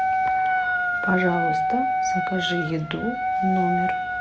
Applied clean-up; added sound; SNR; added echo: none; Wind instrument, woodwind instrument; -4 dB; none.